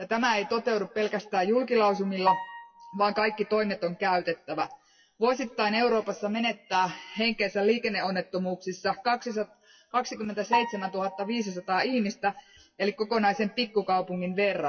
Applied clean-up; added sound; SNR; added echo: classical method WPE with log-MMSE.